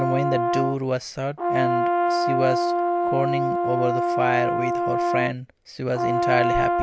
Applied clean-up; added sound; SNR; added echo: none; Brass instrument; -3 dB; none.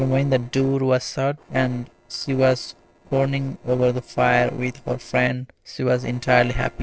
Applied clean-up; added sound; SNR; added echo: neural separator model SepFormer DNS4.